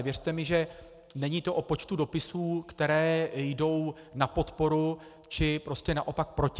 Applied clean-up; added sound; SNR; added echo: none; none; none; none.